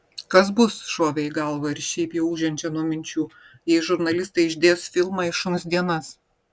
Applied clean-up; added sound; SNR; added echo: none; none; none; none.